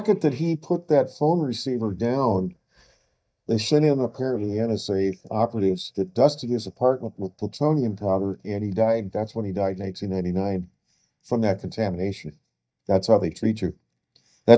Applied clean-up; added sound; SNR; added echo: neural mask model DeepFilterNet 3.